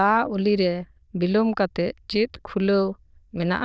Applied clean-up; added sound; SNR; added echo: neural diffusion model UNIVERSE++.